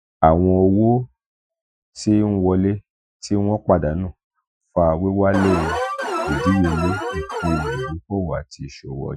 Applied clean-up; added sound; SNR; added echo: classical method Wiener filter.